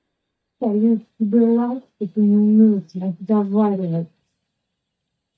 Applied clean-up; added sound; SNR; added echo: neural mask model DeepFilterNet 3.